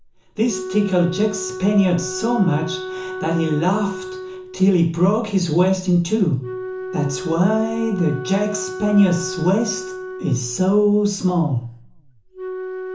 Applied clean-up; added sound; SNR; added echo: none; Wind instrument, woodwind instrument; 11 dB; reverberation time 0.7 s.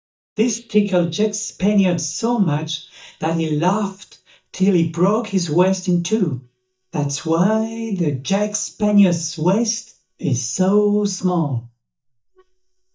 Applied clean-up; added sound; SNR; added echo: neural mask model DeepFilterNet 3.